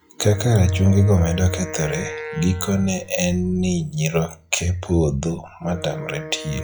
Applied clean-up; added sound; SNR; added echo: classical method log-MMSE.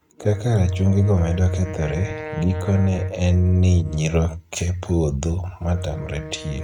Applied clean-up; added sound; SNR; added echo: neural mask model RNNoise.